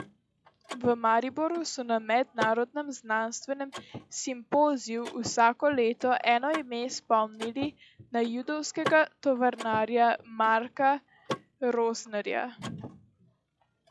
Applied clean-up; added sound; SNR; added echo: classical method log-MMSE.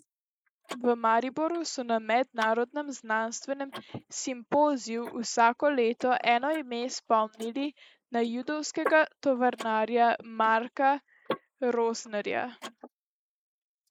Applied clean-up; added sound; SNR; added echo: neural mask model Resemble Enhance denoiser.